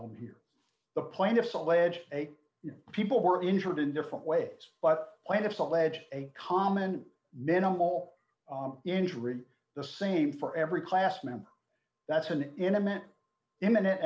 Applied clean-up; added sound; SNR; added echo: none; none; none; none.